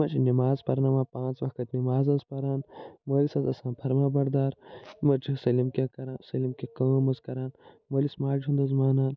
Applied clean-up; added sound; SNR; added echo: none; none; none; none.